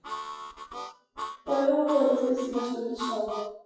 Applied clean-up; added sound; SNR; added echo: classical method WPE with log-MMSE.